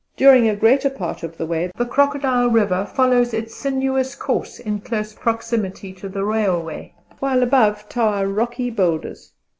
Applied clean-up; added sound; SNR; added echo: none; none; none; none.